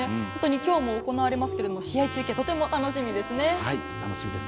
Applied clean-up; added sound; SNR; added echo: none; Dog + Trumpet; 9 dB; none.